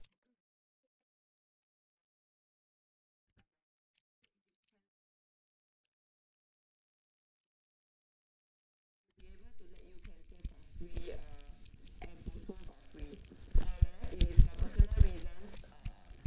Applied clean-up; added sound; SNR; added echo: neural mask model DeepFilterNet 3.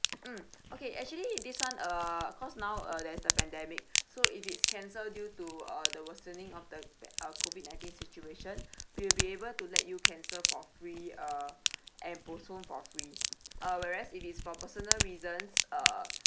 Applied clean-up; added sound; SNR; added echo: none; Crack; -5 dB; none.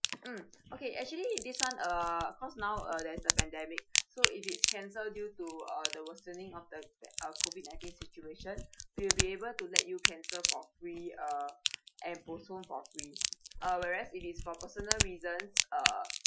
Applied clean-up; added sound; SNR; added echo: classical method Wiener filter.